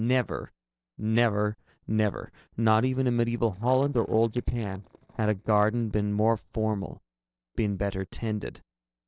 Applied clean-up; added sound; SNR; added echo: neural separator model SepFormer DNS4.